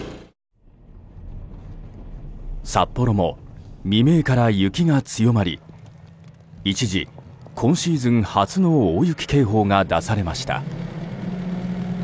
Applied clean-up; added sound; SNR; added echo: none; none; none; none.